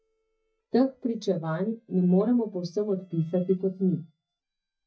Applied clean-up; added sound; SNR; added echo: neural mask model DeepFilterNet 3.